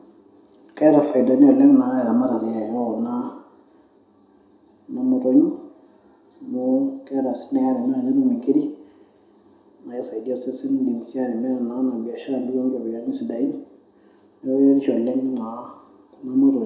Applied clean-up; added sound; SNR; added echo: none; none; none; reverberation time 0.6 s.